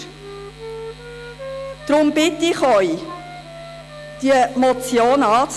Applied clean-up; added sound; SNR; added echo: none; Wind instrument, woodwind instrument; 16 dB; none.